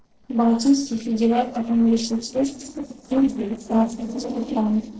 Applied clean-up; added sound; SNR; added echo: neural separator model SepFormer DNS4.